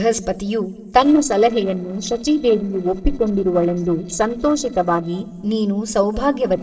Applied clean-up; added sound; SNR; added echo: neural separator model SepFormer DNS4.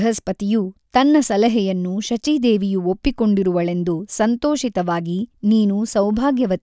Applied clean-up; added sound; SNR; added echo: none; none; none; none.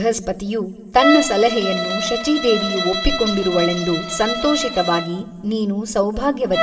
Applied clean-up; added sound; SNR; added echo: none; Bowed string instrument; 5 dB; reverberation time 1.0 s.